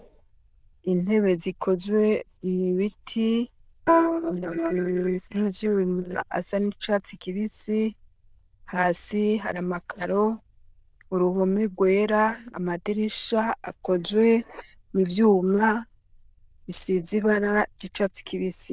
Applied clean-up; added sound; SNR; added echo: neural diffusion model UNIVERSE++.